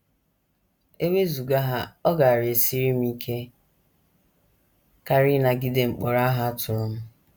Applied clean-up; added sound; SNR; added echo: none; none; none; none.